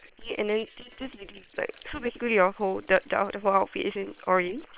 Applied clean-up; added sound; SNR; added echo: neural separator model SepFormer WHAM!.